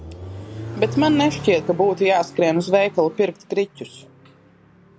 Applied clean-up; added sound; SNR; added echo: none; Accelerating, revving, vroom; 13 dB; none.